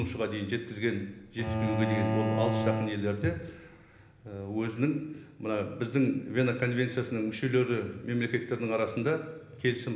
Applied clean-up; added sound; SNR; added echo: none; Bowed string instrument; 2 dB; reverberation time 1.1 s.